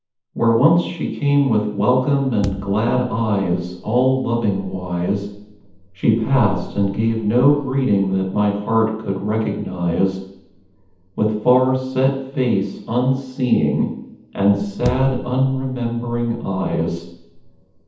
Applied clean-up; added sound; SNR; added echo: none; Bass drum; 12 dB; reverberation time 0.8 s.